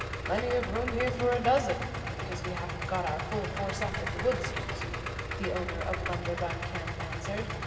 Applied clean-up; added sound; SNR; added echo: none; Idling; 1 dB; reverberation time 2.7 s.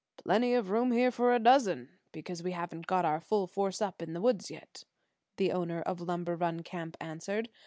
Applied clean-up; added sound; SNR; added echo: none; none; none; none.